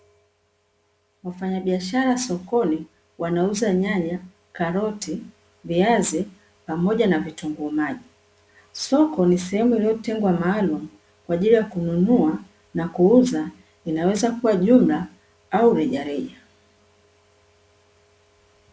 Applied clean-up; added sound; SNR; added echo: none; none; none; none.